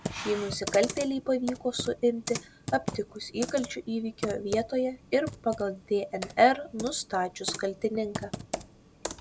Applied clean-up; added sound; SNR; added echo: none; Computer keyboard; 11 dB; none.